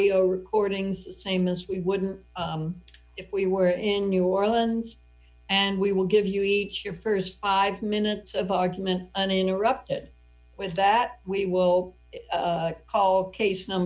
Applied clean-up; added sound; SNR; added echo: none; none; none; none.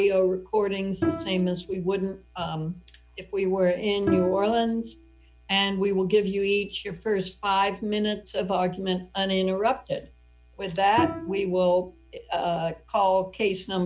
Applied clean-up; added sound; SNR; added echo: none; Bowed string instrument; 9 dB; none.